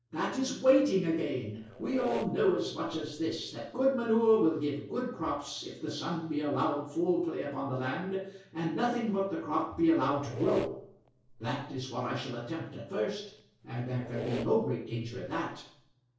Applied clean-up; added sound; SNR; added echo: neural separator model SepFormer DNS4.